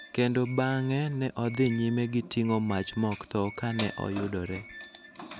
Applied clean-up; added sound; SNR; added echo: none; Doorbell; 15 dB; none.